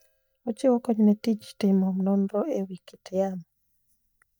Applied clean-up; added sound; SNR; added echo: neural mask model DeepFilterNet 3.